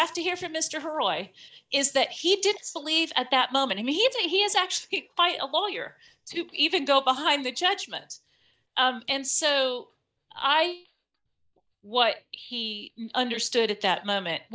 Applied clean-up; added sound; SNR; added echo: neural mask model DeepFilterNet 3.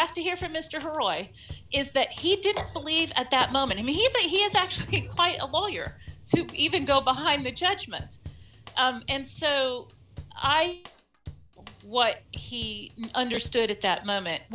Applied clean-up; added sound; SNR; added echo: none; Drum kit; 19 dB; none.